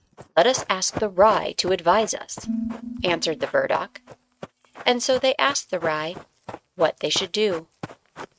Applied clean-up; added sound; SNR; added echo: neural mask model RNNoise.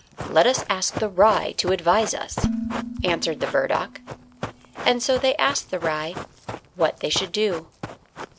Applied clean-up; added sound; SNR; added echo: none; Dishes, pots, and pans + Run; 9 dB; none.